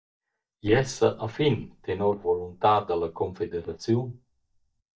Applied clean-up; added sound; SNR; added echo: neural mask model DeepFilterNet 3.